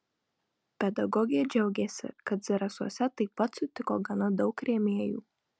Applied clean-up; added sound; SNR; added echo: none; none; none; none.